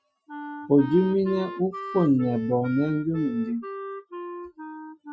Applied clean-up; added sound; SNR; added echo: classical method Wiener filter.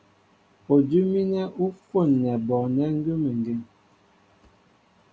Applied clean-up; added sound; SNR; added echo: none; none; none; none.